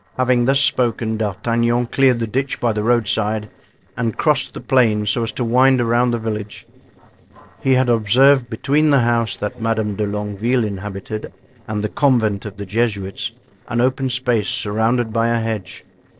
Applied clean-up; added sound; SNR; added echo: neural separator model SepFormer DNS4.